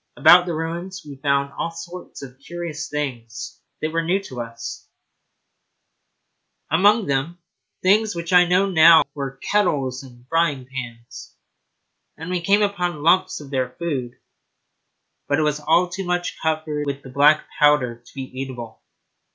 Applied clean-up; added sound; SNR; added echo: none; none; none; none.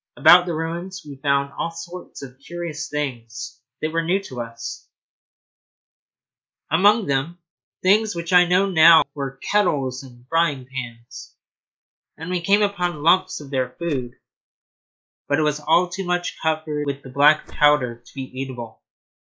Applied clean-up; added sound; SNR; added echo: neural mask model Resemble Enhance denoiser.